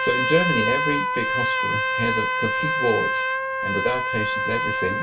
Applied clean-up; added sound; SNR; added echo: none; Trumpet; -3 dB; reverberation time 0.2 s.